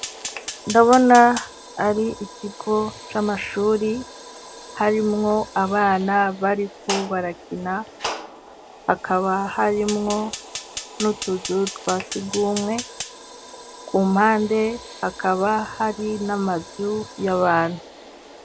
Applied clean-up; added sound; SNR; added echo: none; Fire; 14 dB; none.